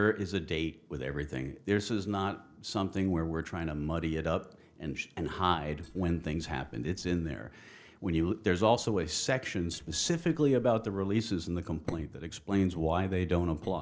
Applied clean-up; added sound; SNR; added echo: neural separator model SepFormer DNS4.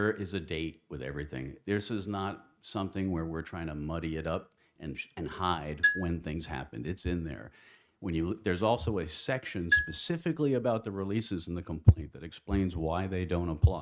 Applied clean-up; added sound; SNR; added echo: neural mask model RNNoise.